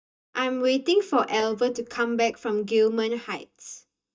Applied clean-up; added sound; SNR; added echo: neural mask model DeepFilterNet 3.